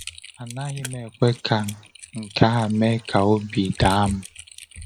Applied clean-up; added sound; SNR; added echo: none; Typing; 15 dB; none.